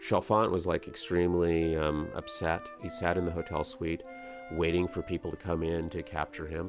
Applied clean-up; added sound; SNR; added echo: none; Wind instrument, woodwind instrument; 17 dB; none.